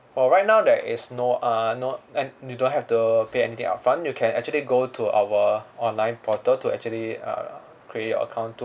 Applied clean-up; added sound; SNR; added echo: none; none; none; none.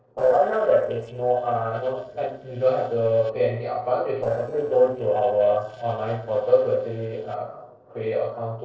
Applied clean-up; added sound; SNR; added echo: neural separator model SepFormer DNS4.